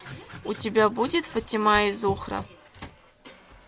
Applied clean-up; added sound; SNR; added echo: none; none; none; none.